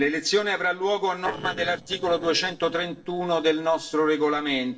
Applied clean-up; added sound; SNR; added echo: neural separator model SepFormer DNS4.